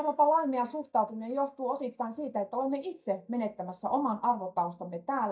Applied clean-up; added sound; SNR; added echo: neural mask model DeepFilterNet 3.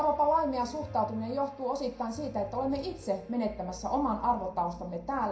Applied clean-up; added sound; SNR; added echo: none; Piano; 16 dB; reverberation time 0.5 s.